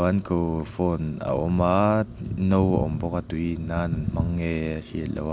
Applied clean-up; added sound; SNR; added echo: none; none; none; none.